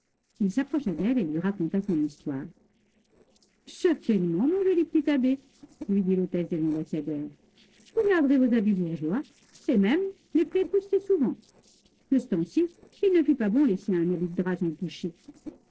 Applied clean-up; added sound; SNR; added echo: neural separator model SepFormer DNS4.